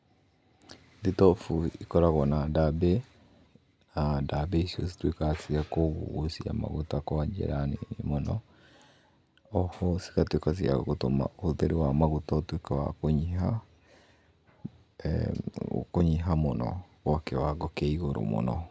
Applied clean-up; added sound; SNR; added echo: none; none; none; none.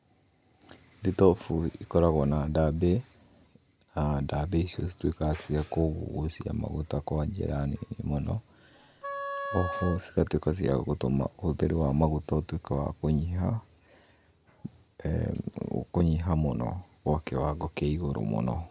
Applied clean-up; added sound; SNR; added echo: none; Wind instrument, woodwind instrument; 8 dB; none.